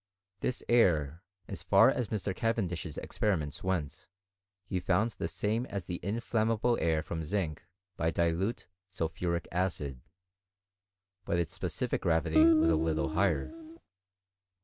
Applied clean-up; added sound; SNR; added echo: none; Guitar; -2 dB; none.